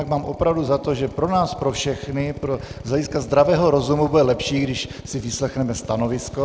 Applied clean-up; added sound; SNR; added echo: none; Drill; 14 dB; none.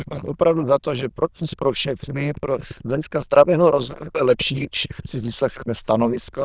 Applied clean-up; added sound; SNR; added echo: neural diffusion model UNIVERSE++.